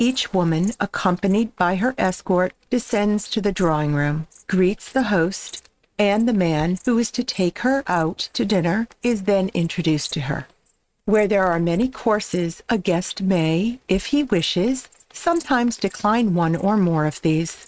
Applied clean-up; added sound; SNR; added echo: neural mask model RNNoise.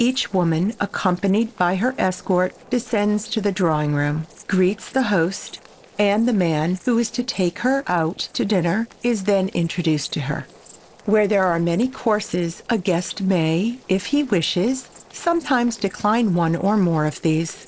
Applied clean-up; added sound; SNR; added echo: neural separator model SepFormer DNS4.